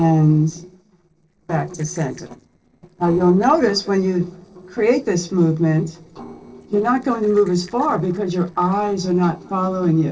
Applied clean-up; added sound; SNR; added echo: neural separator model SepFormer DNS4.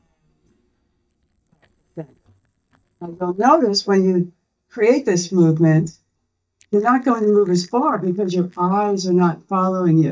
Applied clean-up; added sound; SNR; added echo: neural mask model DeepFilterNet 3.